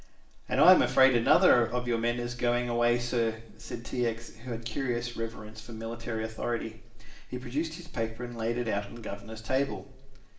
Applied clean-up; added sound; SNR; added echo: none; none; none; reverberation time 0.7 s.